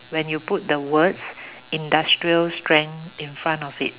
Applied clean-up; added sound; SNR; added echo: none; none; none; none.